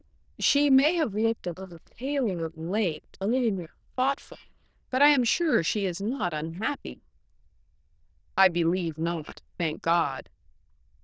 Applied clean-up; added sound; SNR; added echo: neural diffusion model UNIVERSE++.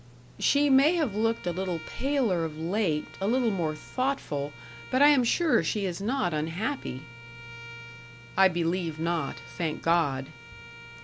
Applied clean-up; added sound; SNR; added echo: none; Bowed string instrument; 19 dB; none.